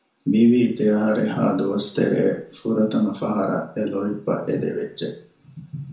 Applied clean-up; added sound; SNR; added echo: none; none; none; reverberation time 0.7 s.